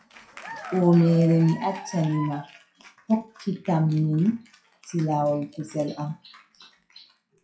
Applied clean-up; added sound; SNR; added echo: classical method WPE with log-MMSE.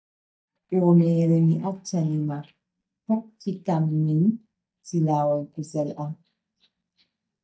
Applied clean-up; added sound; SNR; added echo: neural mask model DeepFilterNet 3.